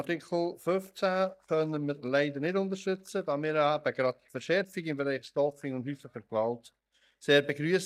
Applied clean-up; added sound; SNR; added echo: neural mask model DeepFilterNet 3.